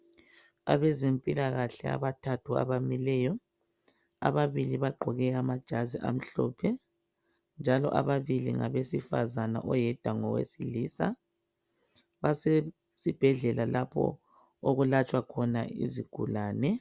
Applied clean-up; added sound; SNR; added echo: none; none; none; none.